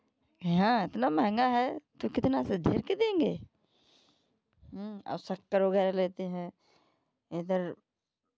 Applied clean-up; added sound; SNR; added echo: none; none; none; none.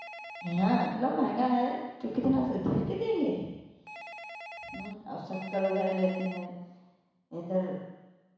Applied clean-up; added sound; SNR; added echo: none; Telephone; 16 dB; reverberation time 1.1 s.